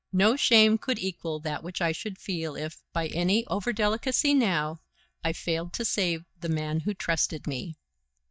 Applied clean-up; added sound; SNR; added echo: neural mask model DeepFilterNet 3.